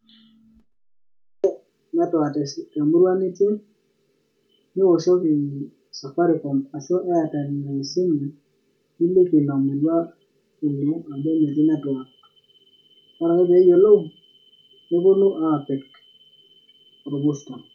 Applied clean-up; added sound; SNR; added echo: none; none; none; reverberation time 0.2 s.